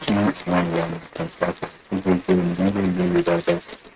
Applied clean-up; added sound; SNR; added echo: neural mask model RNNoise.